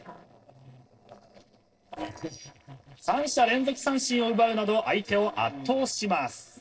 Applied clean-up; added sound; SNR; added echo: neural separator model SepFormer DNS4.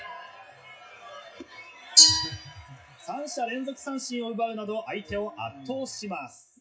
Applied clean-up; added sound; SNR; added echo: classical method WPE with log-MMSE.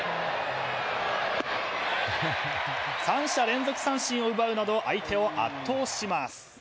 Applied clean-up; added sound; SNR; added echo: none; none; none; none.